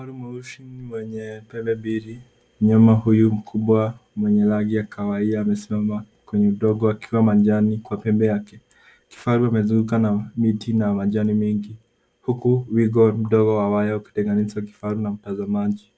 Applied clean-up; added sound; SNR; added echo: none; none; none; none.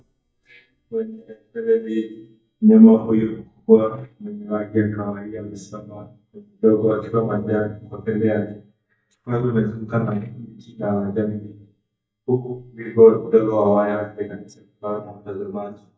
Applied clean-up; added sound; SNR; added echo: neural mask model DeepFilterNet 3.